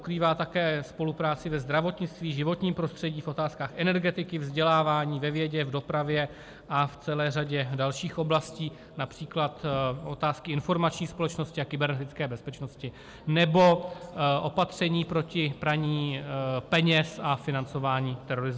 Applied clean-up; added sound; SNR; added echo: none; none; none; none.